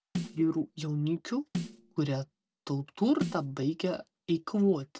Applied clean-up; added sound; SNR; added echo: none; Snare drum; 10 dB; none.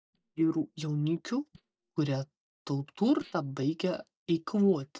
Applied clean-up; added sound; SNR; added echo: neural mask model DeepFilterNet 3.